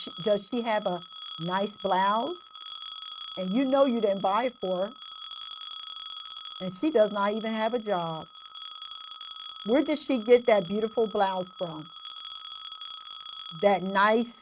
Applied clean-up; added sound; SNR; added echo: neural mask model RNNoise.